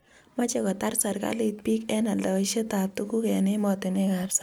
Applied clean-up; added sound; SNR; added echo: none; none; none; none.